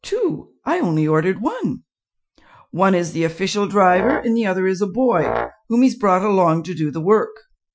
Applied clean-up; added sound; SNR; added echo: classical method Wiener filter.